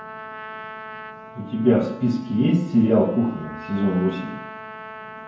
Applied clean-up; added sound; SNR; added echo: none; Trumpet; 15 dB; reverberation time 0.9 s.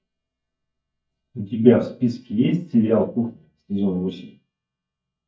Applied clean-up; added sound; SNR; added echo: neural mask model DeepFilterNet 3.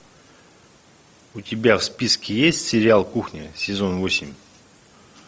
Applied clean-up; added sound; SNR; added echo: none; none; none; none.